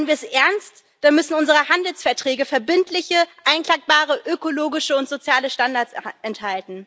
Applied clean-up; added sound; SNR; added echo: none; none; none; none.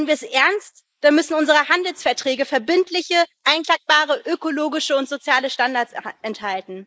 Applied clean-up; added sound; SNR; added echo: neural mask model Resemble Enhance denoiser.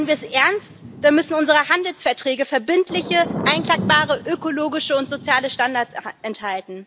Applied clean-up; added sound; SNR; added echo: none; Thunder / Rain; 13 dB; none.